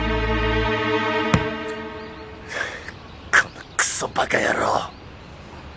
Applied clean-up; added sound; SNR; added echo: none; none; none; none.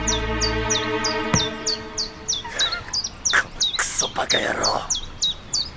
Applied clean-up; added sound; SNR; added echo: none; Chirp, tweet; 0 dB; none.